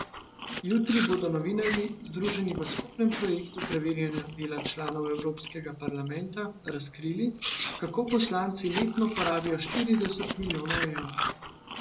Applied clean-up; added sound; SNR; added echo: none; Chewing, mastication; 7 dB; reverberation time 0.4 s.